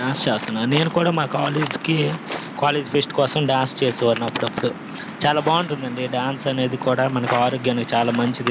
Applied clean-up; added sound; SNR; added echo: none; Waves, surf; 10 dB; none.